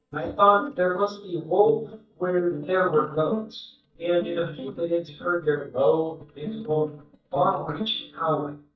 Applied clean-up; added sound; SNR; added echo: neural mask model DeepFilterNet 3.